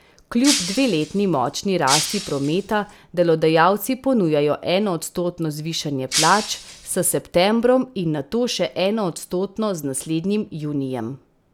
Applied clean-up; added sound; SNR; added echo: none; Shatter; 6 dB; none.